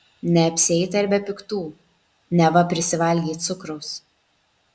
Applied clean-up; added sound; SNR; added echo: none; none; none; none.